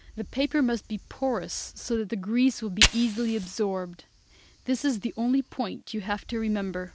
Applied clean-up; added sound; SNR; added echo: none; Fire; 7 dB; none.